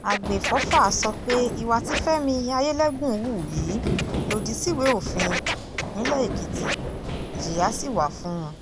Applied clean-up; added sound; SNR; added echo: none; Run + Scratching (performance technique); 3 dB; none.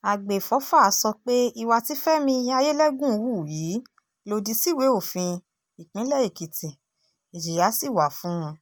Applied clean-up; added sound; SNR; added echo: none; none; none; none.